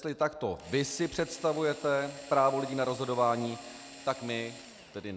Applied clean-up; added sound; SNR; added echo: none; Drill; 18 dB; none.